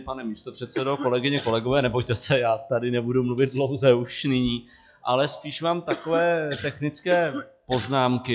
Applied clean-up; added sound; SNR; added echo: classical method log-MMSE.